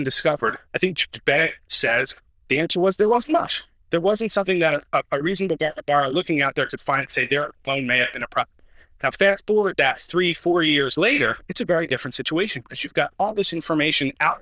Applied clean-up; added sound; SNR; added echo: neural diffusion model UNIVERSE++.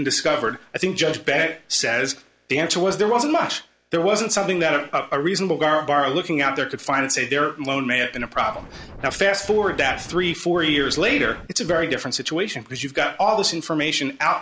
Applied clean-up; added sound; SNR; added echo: none; Scratching (performance technique); 17 dB; none.